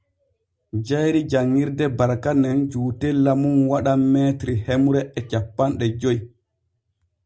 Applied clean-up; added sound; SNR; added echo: none; none; none; none.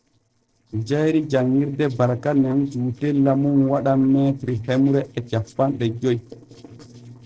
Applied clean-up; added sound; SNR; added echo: neural separator model SepFormer DNS4.